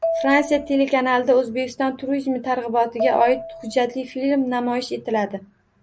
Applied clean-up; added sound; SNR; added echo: none; Marimba, xylophone; 10 dB; none.